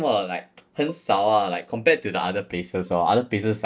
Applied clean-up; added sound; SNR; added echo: neural mask model DeepFilterNet 3.